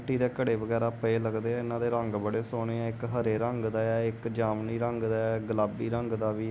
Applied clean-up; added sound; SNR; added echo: none; none; none; none.